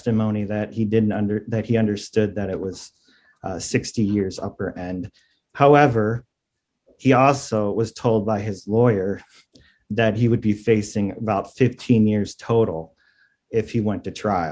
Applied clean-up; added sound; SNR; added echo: none; none; none; none.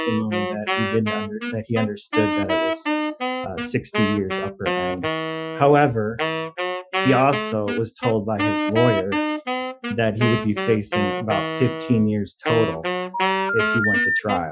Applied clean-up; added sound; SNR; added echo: classical method Wiener filter.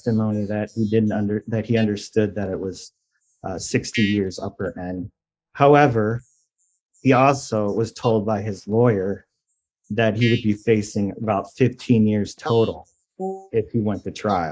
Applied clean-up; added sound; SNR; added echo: neural mask model Resemble Enhance denoiser.